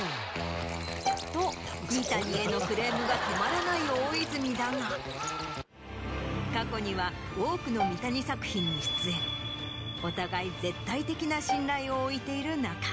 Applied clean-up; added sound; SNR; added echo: none; Bowed string instrument; 7 dB; none.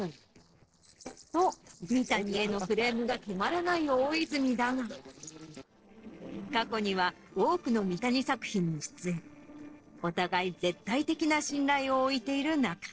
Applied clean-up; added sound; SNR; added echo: neural separator model SepFormer DNS4.